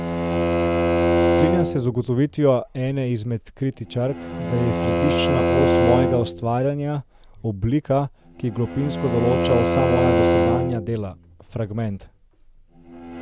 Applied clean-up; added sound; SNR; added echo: none; Bowed string instrument; -1 dB; none.